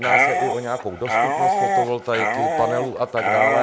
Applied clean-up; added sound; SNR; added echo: none; Dog; -3 dB; none.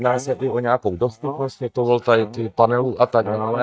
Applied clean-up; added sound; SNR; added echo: neural mask model DeepFilterNet 3.